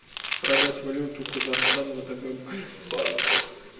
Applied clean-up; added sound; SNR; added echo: none; Domestic sounds, home sounds; -3 dB; reverberation time 1.0 s.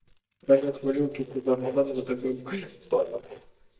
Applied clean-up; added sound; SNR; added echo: neural mask model DeepFilterNet 3.